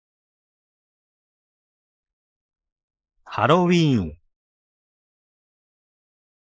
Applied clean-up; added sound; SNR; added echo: neural mask model Resemble Enhance denoiser.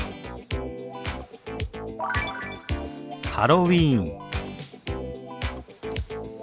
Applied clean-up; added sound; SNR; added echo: none; none; none; none.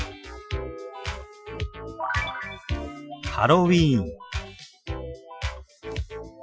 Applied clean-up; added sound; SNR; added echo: classical method Wiener filter.